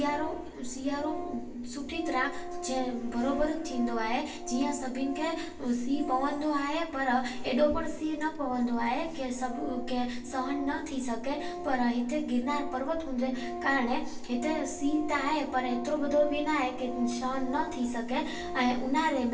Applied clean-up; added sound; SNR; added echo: none; Organ; 12 dB; reverberation time 0.3 s.